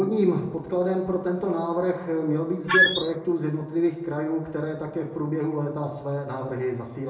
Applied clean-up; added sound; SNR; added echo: none; Squeak; -5 dB; reverberation time 0.8 s.